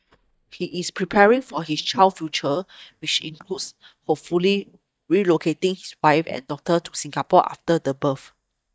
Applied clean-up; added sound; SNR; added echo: neural mask model DeepFilterNet 3.